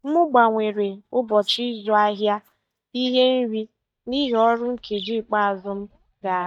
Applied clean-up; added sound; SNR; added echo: neural mask model DeepFilterNet 3.